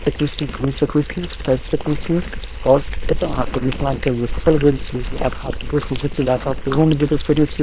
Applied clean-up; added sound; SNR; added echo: neural separator model SepFormer WHAM!.